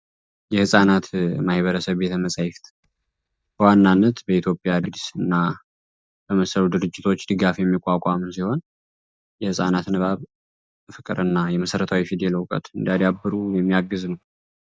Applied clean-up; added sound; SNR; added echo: neural mask model DeepFilterNet 3.